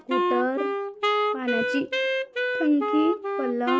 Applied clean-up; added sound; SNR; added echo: none; Wind instrument, woodwind instrument; -1 dB; none.